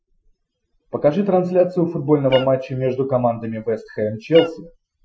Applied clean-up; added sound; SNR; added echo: classical method Wiener filter.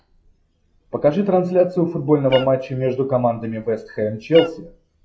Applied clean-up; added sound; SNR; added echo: classical method log-MMSE.